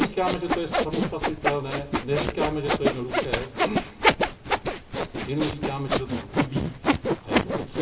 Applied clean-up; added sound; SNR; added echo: none; Sawing; -4 dB; reverberation time 0.4 s.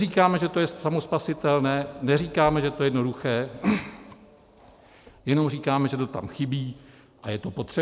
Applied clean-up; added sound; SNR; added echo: none; none; none; none.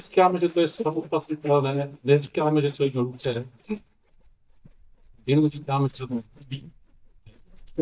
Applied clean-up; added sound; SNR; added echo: neural mask model DeepFilterNet 3.